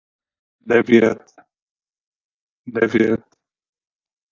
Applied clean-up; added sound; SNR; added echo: neural mask model DeepFilterNet 3.